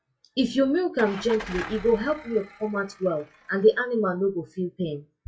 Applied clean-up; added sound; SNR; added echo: classical method WPE with log-MMSE.